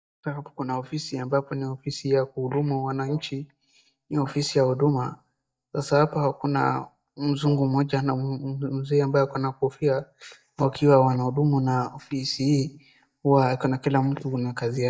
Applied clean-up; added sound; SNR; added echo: neural mask model DeepFilterNet 3.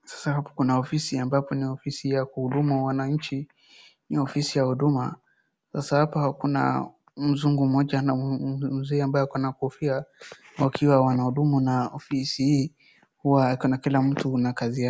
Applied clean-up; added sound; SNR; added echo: none; none; none; none.